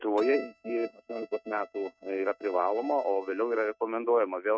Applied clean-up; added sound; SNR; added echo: neural mask model RNNoise.